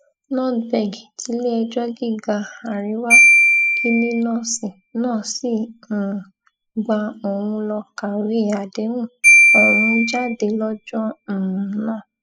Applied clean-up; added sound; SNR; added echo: classical method spectral subtraction.